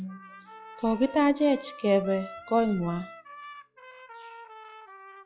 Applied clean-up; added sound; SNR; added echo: classical method log-MMSE.